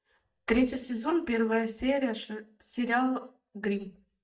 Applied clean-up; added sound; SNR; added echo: neural mask model DeepFilterNet 3.